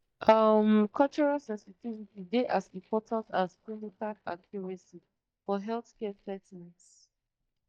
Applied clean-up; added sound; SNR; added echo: neural mask model DeepFilterNet 3.